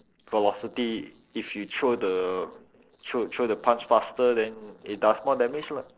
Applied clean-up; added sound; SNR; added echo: neural separator model SepFormer DNS4.